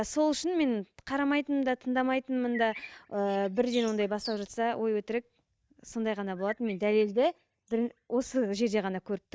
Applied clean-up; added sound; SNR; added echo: neural mask model DeepFilterNet 3.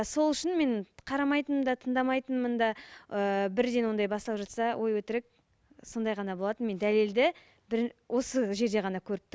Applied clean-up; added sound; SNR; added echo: none; none; none; none.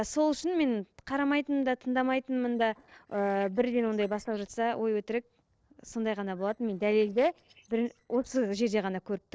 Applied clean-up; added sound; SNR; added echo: neural separator model SepFormer DNS4.